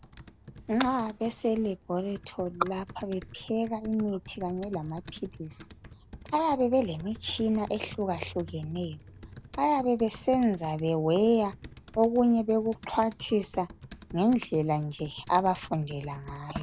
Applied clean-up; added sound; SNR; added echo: none; Computer keyboard; 18 dB; none.